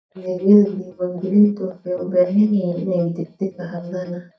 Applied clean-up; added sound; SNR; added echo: neural mask model DeepFilterNet 3.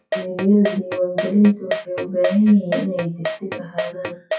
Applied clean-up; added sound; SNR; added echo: classical method WPE with log-MMSE.